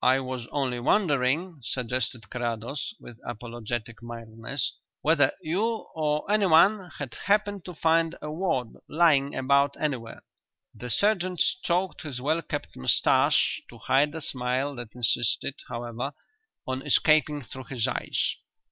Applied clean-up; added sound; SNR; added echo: none; none; none; none.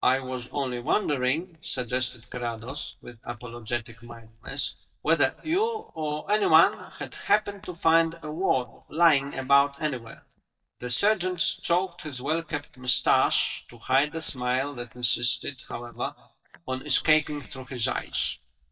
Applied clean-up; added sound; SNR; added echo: neural mask model DeepFilterNet 3.